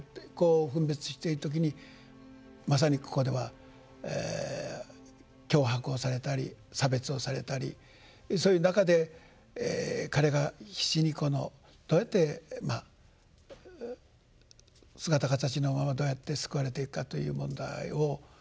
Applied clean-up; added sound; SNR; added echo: none; none; none; none.